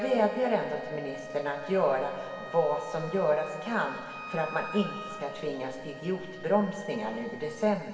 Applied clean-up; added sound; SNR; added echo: none; Wind instrument, woodwind instrument; 13 dB; reverberation time 2.2 s.